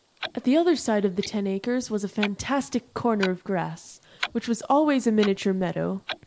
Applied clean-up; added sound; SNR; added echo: neural mask model Resemble Enhance denoiser.